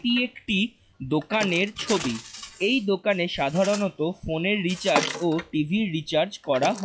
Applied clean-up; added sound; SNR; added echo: classical method log-MMSE.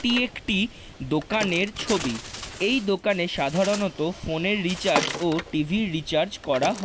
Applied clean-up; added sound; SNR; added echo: none; Bird; 10 dB; none.